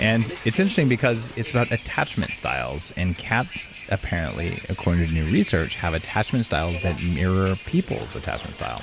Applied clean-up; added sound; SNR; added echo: none; Bus; 14 dB; none.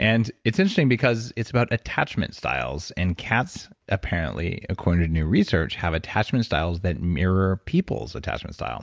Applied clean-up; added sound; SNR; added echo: none; none; none; none.